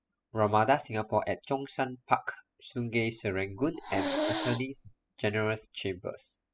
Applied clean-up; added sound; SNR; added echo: classical method spectral subtraction.